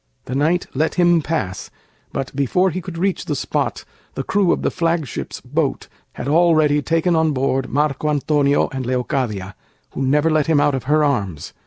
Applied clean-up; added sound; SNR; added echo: none; none; none; none.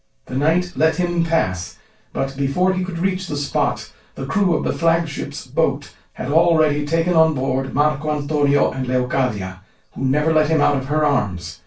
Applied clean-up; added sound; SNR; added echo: none; none; none; reverberation time 0.2 s.